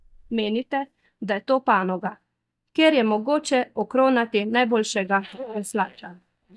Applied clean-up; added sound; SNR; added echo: neural mask model DeepFilterNet 3.